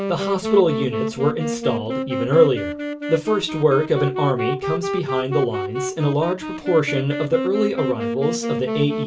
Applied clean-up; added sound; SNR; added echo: none; Wind instrument, woodwind instrument; 4 dB; reverberation time 0.2 s.